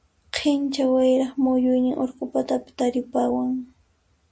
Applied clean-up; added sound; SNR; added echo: none; none; none; none.